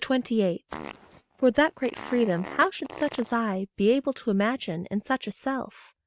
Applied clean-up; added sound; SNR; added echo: neural mask model RNNoise.